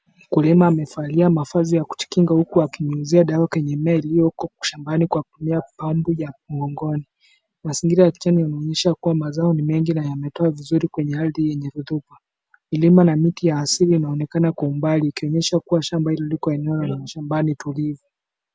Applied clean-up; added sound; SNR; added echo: none; none; none; none.